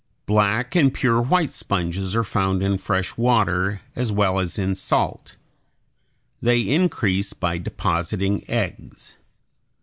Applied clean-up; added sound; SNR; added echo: none; none; none; none.